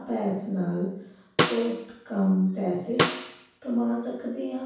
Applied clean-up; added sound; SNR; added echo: none; Snare drum; 2 dB; reverberation time 0.7 s.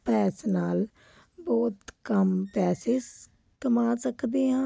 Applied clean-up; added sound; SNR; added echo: none; none; none; none.